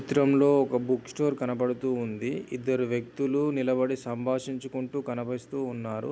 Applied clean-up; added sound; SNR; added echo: none; none; none; none.